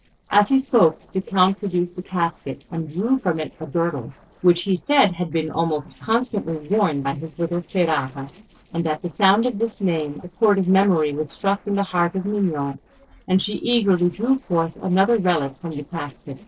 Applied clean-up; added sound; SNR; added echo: neural separator model SepFormer DNS4.